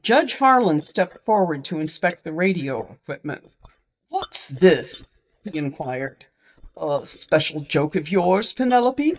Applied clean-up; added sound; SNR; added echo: neural mask model DeepFilterNet 3.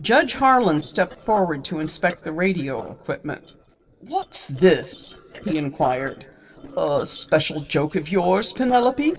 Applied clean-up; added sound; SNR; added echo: neural separator model SepFormer DNS4.